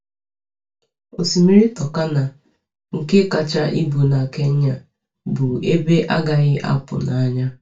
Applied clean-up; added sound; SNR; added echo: none; none; none; reverberation time 0.2 s.